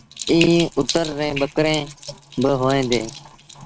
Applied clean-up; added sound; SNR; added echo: neural mask model RNNoise.